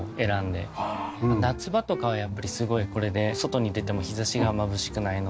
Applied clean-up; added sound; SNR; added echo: none; none; none; none.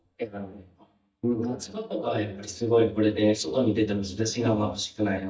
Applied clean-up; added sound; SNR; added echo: neural mask model DeepFilterNet 3.